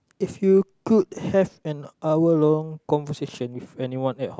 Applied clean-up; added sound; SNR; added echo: none; none; none; none.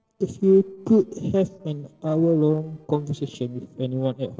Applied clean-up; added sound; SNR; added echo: neural separator model SepFormer DNS4.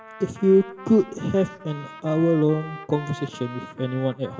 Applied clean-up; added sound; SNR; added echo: none; Trumpet; 17 dB; reverberation time 1.1 s.